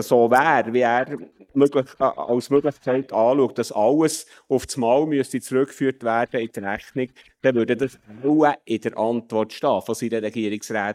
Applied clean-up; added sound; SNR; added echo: neural mask model DeepFilterNet 3.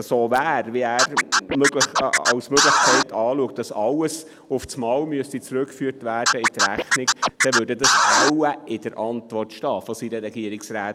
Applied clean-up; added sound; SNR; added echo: none; Scratching (performance technique); -4 dB; none.